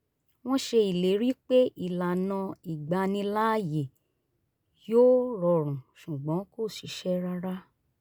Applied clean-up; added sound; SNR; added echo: none; none; none; none.